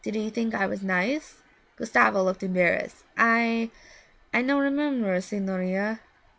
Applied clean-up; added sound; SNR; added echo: none; none; none; none.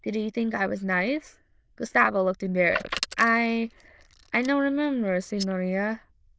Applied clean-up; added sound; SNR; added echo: neural diffusion model UNIVERSE++.